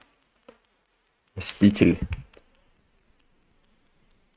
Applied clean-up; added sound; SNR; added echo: neural mask model RNNoise.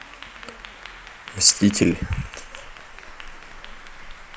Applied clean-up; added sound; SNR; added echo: none; Crackle + Applause / Clapping; 14 dB; none.